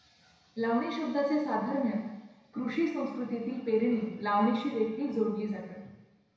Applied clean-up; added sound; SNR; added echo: none; none; none; reverberation time 1.0 s.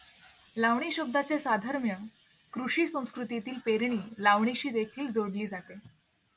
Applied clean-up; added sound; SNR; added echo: none; none; none; none.